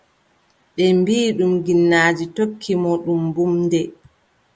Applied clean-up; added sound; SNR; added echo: none; none; none; none.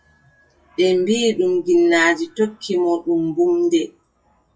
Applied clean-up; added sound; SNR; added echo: classical method WPE with log-MMSE.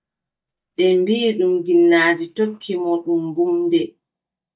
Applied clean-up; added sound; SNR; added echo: neural mask model DeepFilterNet 3.